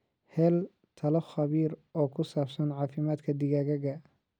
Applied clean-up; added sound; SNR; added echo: none; none; none; none.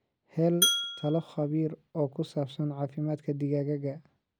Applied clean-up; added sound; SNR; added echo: none; Glass; 1 dB; none.